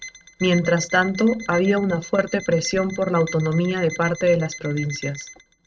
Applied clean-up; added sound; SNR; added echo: neural mask model RNNoise.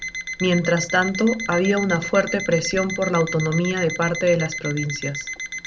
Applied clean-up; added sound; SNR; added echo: none; Alarm; 9 dB; none.